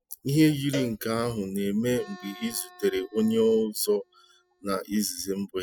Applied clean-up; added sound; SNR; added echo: classical method spectral subtraction.